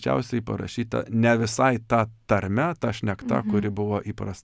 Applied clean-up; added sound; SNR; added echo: none; none; none; none.